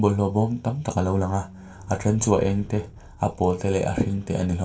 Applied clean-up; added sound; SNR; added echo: none; Squeak; 19 dB; reverberation time 0.2 s.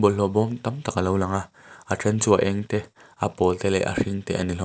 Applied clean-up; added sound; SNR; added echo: none; none; none; none.